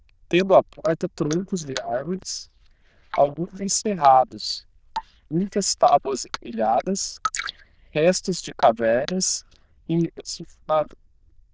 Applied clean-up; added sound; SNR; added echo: neural diffusion model UNIVERSE++.